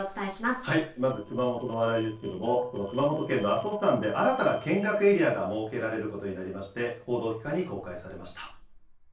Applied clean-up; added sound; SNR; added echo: neural separator model SepFormer DNS4.